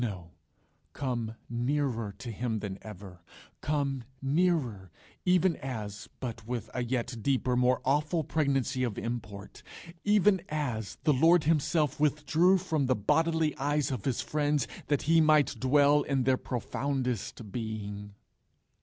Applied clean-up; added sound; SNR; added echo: none; none; none; none.